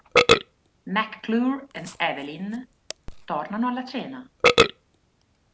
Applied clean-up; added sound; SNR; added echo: none; Burping, eructation; -4 dB; none.